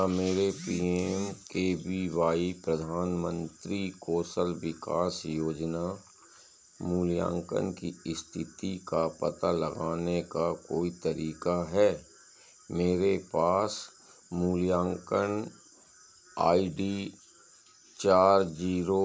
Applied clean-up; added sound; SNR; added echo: none; none; none; none.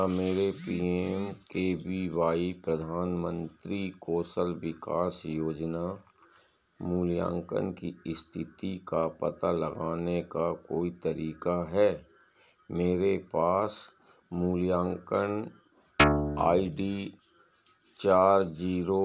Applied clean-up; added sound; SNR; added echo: none; Guitar; -3 dB; none.